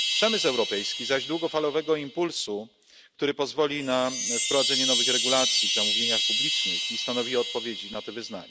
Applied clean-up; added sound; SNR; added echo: none; Chime; 0 dB; none.